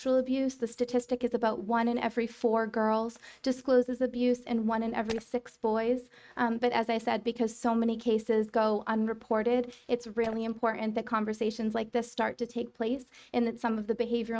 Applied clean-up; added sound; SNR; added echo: neural mask model RNNoise.